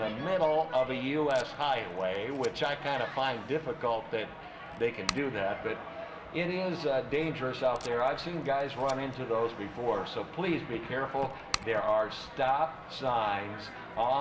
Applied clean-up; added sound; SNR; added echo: none; Packing tape, duct tape; 18 dB; reverberation time 2.4 s.